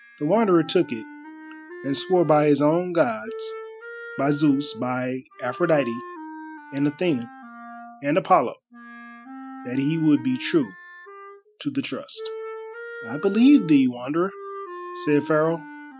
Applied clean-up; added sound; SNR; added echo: classical method spectral subtraction.